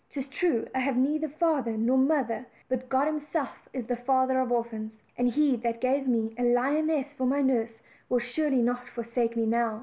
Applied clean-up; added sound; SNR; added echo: none; none; none; none.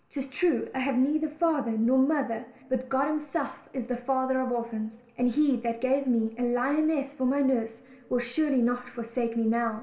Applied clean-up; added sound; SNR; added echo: none; none; none; reverberation time 1.4 s.